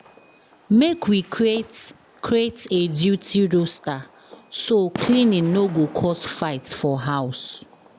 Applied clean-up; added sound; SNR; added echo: none; Fireworks; 19 dB; none.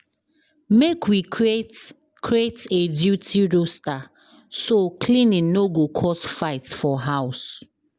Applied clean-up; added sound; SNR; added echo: none; none; none; none.